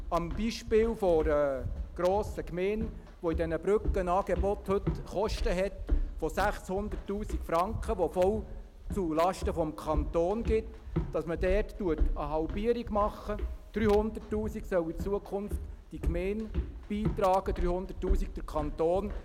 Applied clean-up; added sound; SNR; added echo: none; Walk, footsteps; 4 dB; none.